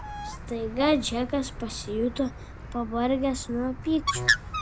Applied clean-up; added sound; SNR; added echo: none; Bird; 5 dB; none.